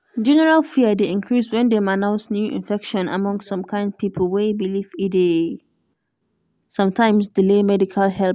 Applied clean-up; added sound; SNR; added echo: none; none; none; none.